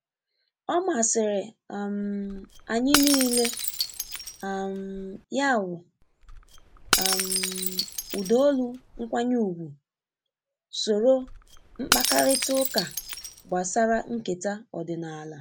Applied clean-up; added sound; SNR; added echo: none; Shatter / Crushing; 3 dB; none.